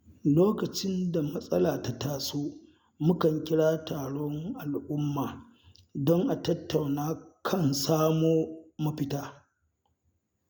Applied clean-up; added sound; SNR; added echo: none; none; none; none.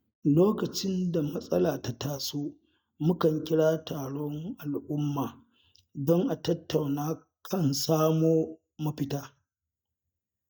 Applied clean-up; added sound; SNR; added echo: neural mask model DeepFilterNet 3.